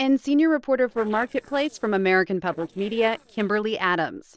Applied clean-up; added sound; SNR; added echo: neural separator model SepFormer DNS4.